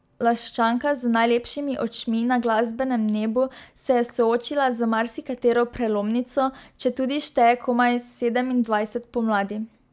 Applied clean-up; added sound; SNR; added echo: none; none; none; none.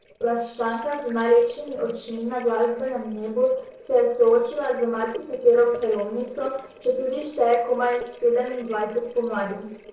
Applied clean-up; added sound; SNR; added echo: neural separator model SepFormer DNS4.